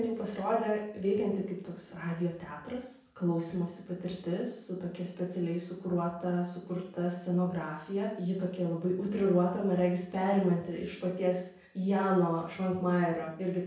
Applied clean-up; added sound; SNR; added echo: none; none; none; reverberation time 0.6 s.